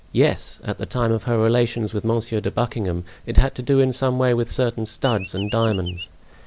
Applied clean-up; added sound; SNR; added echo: none; Chirp, tweet; 14 dB; none.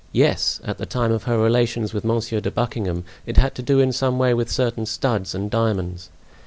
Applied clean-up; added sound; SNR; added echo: none; none; none; none.